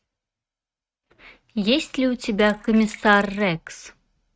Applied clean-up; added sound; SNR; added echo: neural mask model RNNoise.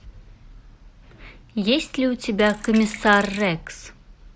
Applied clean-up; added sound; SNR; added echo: none; Sink (filling or washing); 15 dB; none.